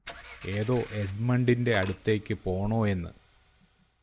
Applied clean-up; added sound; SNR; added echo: none; Glass / Liquid + Engine / Car; 18 dB; none.